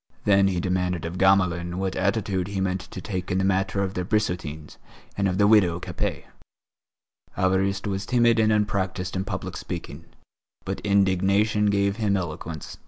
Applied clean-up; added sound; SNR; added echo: none; none; none; none.